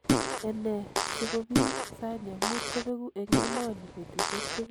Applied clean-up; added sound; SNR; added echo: none; Fart; -4 dB; none.